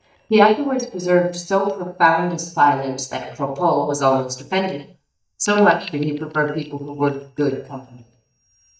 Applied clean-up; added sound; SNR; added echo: neural mask model DeepFilterNet 3.